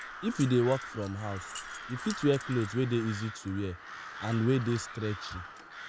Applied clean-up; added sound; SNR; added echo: none; Keys jangling + Crow; 11 dB; none.